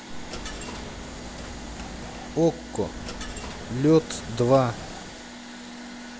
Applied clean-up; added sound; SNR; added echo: none; Coin (dropping); 12 dB; none.